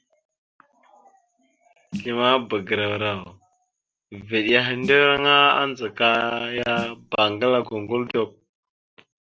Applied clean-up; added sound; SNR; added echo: none; Snare drum; 18 dB; none.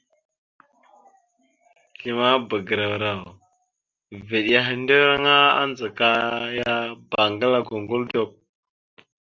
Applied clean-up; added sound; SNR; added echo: none; none; none; none.